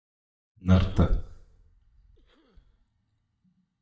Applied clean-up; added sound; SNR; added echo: neural mask model DeepFilterNet 3.